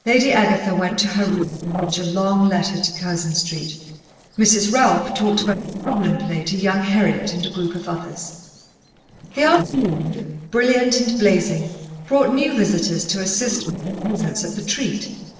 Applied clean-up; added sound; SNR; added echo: neural separator model SepFormer DNS4.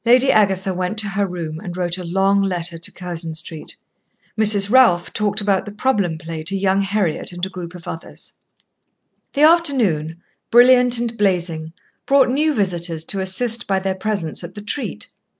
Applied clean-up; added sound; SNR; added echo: none; none; none; none.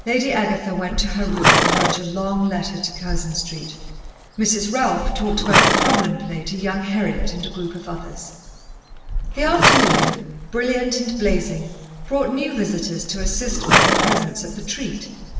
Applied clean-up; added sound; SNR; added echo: none; Livestock, farm animals, working animals; -1 dB; reverberation time 1.3 s.